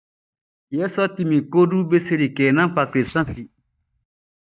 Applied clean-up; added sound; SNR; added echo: neural mask model DeepFilterNet 3.